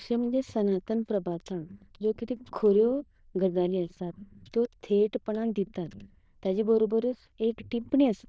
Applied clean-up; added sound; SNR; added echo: neural diffusion model UNIVERSE++.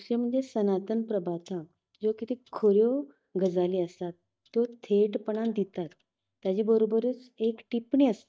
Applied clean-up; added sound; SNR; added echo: neural mask model DeepFilterNet 3.